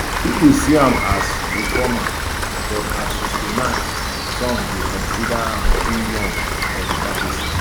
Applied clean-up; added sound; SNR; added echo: none; Rain; -1 dB; none.